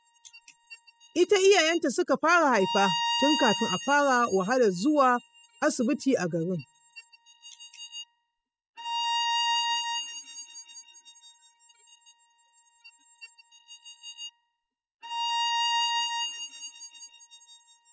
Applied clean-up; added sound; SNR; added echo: classical method spectral subtraction.